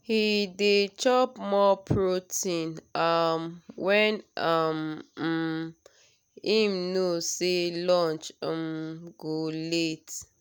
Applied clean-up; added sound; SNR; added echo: none; none; none; none.